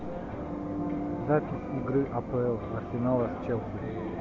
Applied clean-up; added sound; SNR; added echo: none; none; none; none.